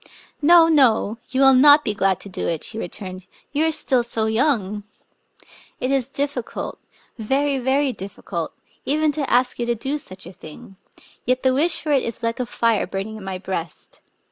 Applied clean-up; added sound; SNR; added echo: none; none; none; none.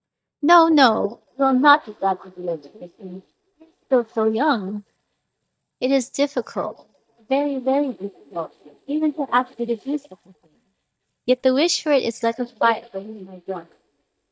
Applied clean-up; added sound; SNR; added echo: neural mask model DeepFilterNet 3.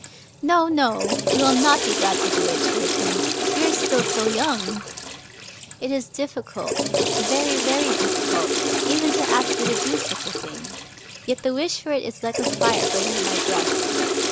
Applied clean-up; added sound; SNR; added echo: none; Toilet flush / Water; -1 dB; none.